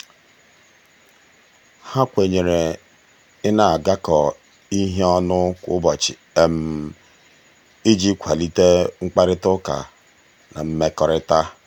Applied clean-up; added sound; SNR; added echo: none; none; none; none.